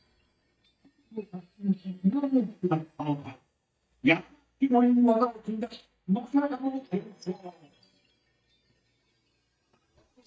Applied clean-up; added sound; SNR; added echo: neural mask model DeepFilterNet 3.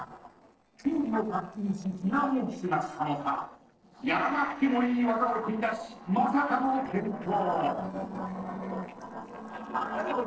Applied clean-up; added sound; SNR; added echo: neural separator model SepFormer DNS4.